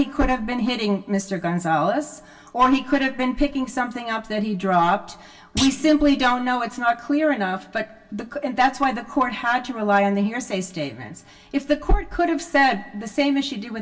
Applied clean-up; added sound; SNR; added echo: none; Thump, thud; 12 dB; reverberation time 0.2 s.